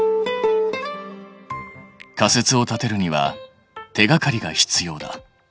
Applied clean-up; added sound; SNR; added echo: none; none; none; none.